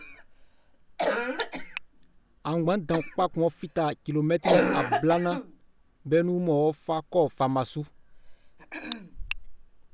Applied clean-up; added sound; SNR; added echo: none; Cough; 4 dB; none.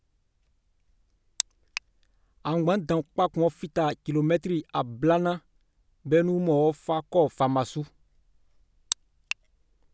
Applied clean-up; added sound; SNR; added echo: none; none; none; none.